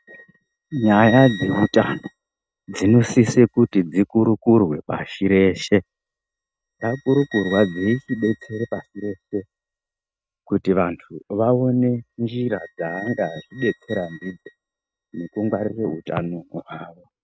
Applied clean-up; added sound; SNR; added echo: neural mask model RNNoise.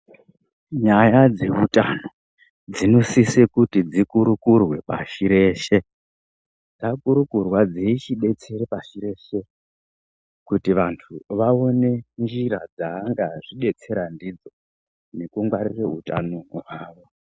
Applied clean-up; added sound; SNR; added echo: none; none; none; none.